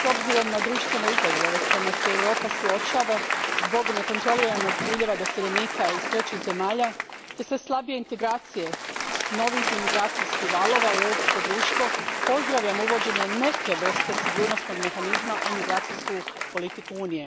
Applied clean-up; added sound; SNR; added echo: none; Applause; -1 dB; none.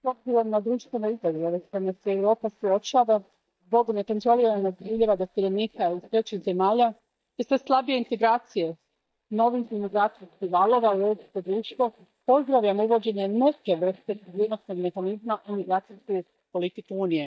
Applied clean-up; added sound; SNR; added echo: neural mask model DeepFilterNet 3.